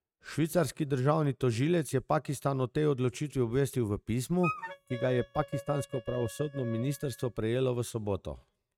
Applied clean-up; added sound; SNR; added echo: neural mask model RNNoise.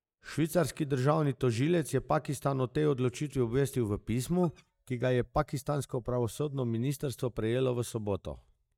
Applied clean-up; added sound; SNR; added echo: neural mask model DeepFilterNet 3.